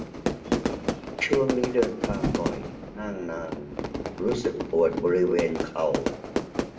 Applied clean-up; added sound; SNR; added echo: none; Fire / Fireworks; 2 dB; reverberation time 0.5 s.